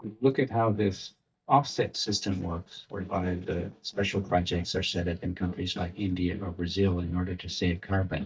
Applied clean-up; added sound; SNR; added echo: neural mask model DeepFilterNet 3.